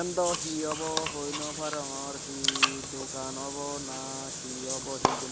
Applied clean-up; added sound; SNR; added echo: none; Bathtub (filling or washing) / Water; -2 dB; none.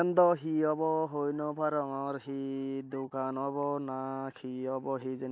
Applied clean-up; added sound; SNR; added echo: none; none; none; none.